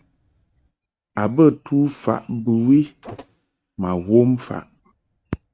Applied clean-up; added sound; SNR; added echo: neural mask model RNNoise.